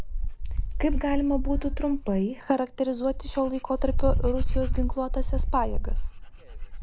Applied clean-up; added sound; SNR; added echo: none; Dog; -2 dB; none.